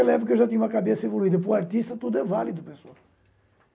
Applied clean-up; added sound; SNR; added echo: none; none; none; none.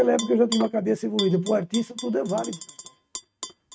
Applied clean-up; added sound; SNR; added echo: neural mask model RNNoise.